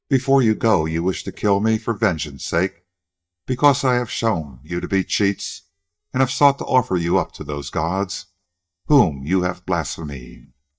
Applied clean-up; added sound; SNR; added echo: neural mask model DeepFilterNet 3.